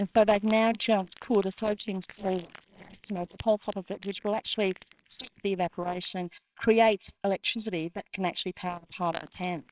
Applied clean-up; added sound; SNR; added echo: neural separator model SepFormer WHAMR!.